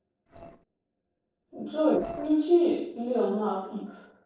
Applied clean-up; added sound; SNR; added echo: neural separator model SepFormer DNS4.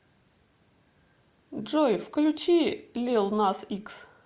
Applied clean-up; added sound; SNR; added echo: none; none; none; none.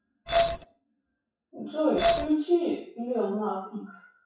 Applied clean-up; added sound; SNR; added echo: classical method WPE with log-MMSE.